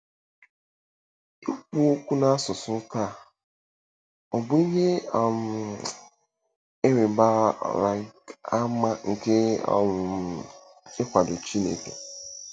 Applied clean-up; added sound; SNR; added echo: none; none; none; none.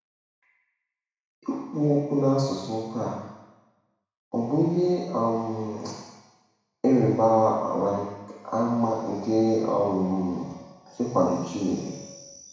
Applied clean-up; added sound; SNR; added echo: none; none; none; reverberation time 1.1 s.